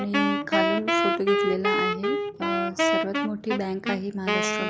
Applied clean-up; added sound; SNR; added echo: none; Wind instrument, woodwind instrument; -4 dB; none.